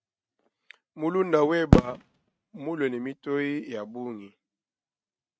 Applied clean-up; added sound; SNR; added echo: neural mask model RNNoise.